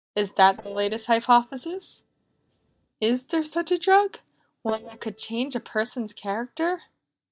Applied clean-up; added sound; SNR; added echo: neural mask model DeepFilterNet 3.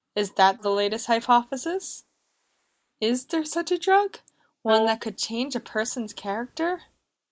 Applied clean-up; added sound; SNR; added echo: neural mask model Resemble Enhance denoiser.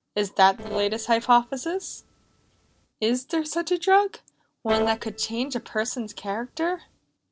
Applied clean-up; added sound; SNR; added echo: neural separator model SepFormer DNS4.